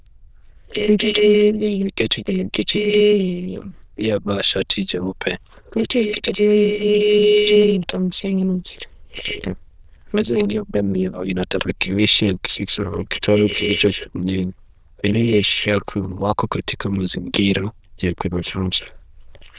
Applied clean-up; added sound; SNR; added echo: neural diffusion model UNIVERSE++.